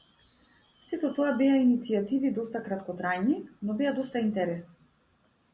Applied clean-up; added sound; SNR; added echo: none; none; none; none.